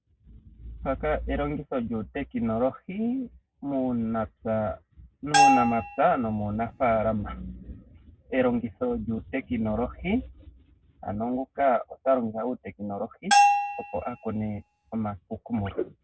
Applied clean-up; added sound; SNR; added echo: none; Bell; -4 dB; none.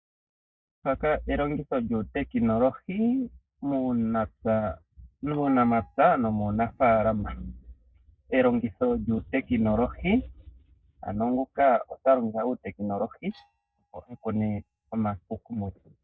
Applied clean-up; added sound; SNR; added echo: neural mask model DeepFilterNet 3.